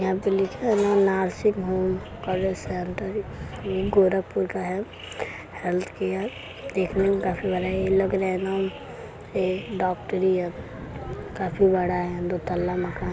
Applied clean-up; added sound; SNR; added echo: none; Thunder / Wind; 15 dB; none.